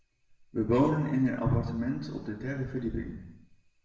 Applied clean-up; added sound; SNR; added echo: none; none; none; reverberation time 0.8 s.